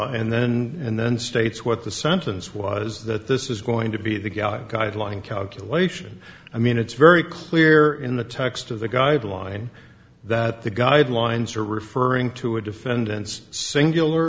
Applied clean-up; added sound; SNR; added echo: none; none; none; none.